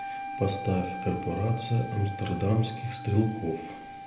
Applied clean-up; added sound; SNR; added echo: none; Wind instrument, woodwind instrument; 10 dB; reverberation time 0.7 s.